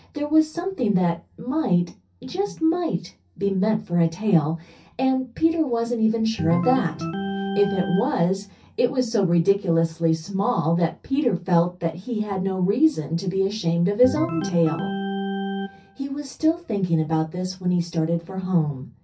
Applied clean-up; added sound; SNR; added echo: none; Organ; 7 dB; reverberation time 0.3 s.